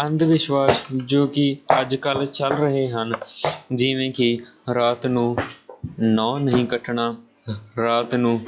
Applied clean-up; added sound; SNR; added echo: classical method log-MMSE.